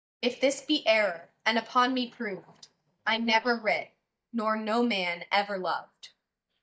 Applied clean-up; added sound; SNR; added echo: neural mask model DeepFilterNet 3.